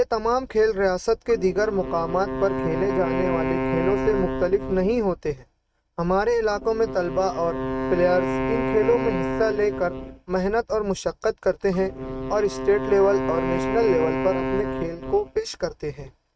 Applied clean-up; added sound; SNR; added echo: neural mask model RNNoise.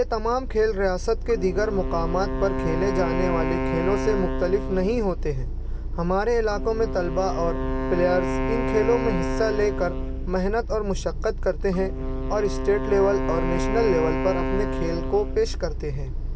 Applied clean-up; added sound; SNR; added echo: none; Wind instrument, woodwind instrument; 6 dB; none.